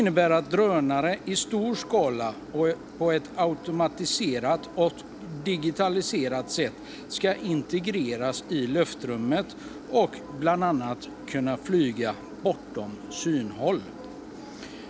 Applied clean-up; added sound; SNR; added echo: none; Engine; 15 dB; none.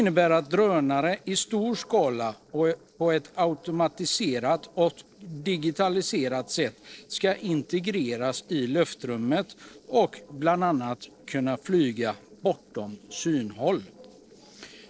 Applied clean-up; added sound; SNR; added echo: neural separator model SepFormer DNS4.